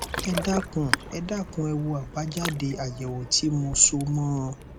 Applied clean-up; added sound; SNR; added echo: none; Ocean; 8 dB; none.